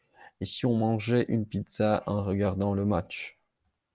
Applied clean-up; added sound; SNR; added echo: none; none; none; none.